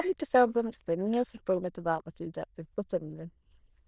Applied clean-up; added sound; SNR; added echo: neural diffusion model UNIVERSE++.